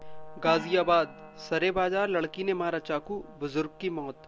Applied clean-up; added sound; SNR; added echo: none; Gong + Brass instrument; 17 dB; none.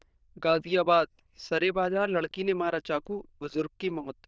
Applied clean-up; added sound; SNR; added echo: neural diffusion model UNIVERSE++.